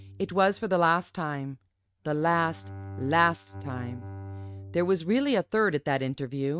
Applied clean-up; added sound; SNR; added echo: neural mask model RNNoise.